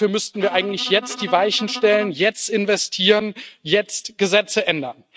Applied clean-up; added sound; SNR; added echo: neural mask model RNNoise.